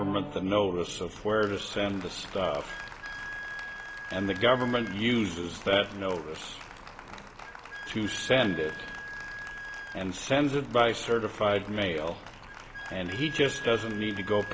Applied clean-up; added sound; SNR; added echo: none; Applause + Wind instrument, woodwind instrument; 12 dB; none.